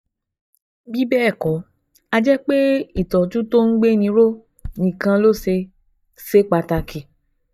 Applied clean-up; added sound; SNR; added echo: neural mask model DeepFilterNet 3.